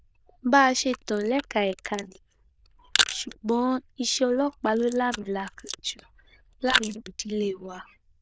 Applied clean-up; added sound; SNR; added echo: neural diffusion model UNIVERSE++.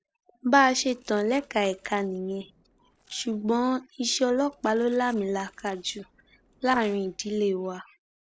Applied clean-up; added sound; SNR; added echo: neural separator model SepFormer DNS4.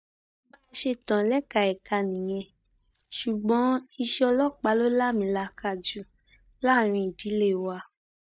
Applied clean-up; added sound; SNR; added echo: neural mask model DeepFilterNet 3.